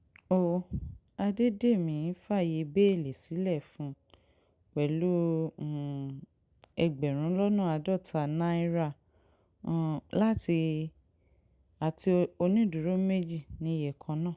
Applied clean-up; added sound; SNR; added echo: none; none; none; none.